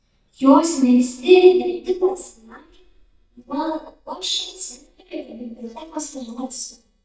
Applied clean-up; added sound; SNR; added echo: neural mask model DeepFilterNet 3.